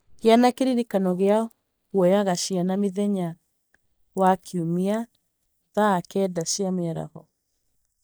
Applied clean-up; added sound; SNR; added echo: neural mask model DeepFilterNet 3.